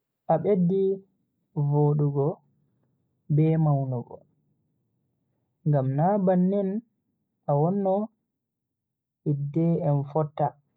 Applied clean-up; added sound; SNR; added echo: none; none; none; none.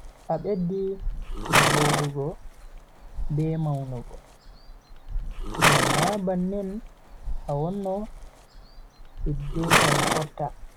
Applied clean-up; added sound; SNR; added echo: none; Livestock, farm animals, working animals; -2 dB; none.